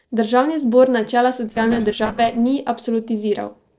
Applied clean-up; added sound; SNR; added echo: neural separator model SepFormer DNS4.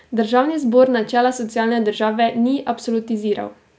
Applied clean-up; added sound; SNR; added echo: none; none; none; none.